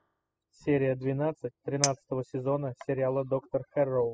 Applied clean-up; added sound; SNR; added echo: classical method spectral subtraction.